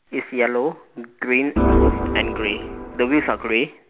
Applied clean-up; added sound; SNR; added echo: none; Organ; -2 dB; none.